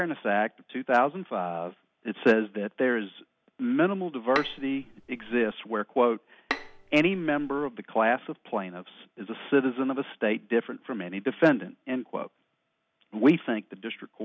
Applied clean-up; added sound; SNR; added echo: none; Bowed string instrument; 11 dB; none.